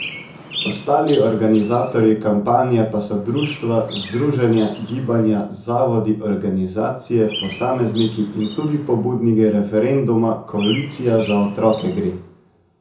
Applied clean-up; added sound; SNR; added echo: none; Chirp, tweet; 16 dB; reverberation time 0.6 s.